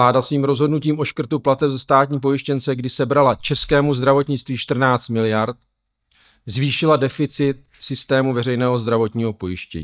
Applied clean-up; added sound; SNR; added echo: neural mask model DeepFilterNet 3.